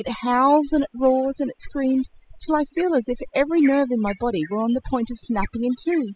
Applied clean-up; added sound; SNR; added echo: classical method spectral subtraction.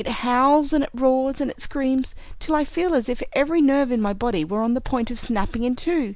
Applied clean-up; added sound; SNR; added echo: none; none; none; none.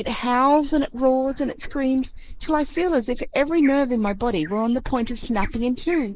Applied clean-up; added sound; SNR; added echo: neural mask model Resemble Enhance denoiser.